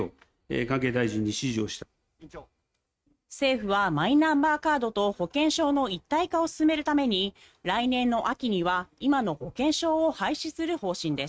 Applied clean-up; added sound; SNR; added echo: neural mask model RNNoise.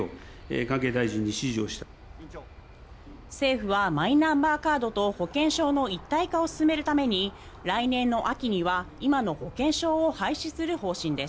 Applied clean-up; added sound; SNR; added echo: none; Aircraft; 19 dB; none.